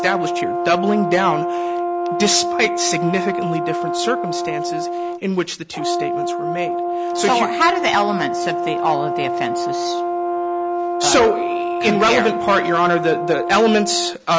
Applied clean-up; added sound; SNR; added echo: none; Brass instrument; 1 dB; none.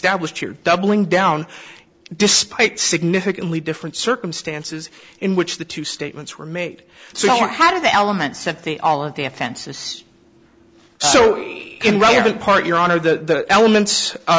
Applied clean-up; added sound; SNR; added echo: none; none; none; none.